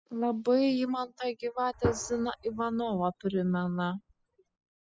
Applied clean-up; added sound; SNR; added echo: classical method spectral subtraction.